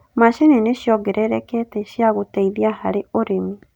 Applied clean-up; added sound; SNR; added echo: none; none; none; none.